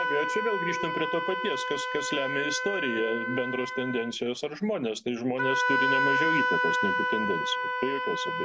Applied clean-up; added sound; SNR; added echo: none; Wind instrument, woodwind instrument; -1 dB; none.